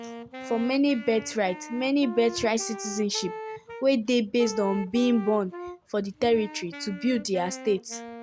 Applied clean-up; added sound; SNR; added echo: none; Wind instrument, woodwind instrument; 14 dB; none.